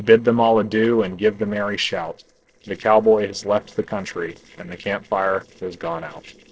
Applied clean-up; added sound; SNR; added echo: neural separator model SepFormer DNS4.